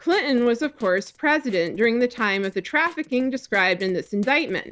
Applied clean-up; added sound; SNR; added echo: neural separator model SepFormer DNS4.